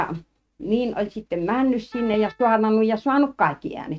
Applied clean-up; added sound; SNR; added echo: neural mask model RNNoise.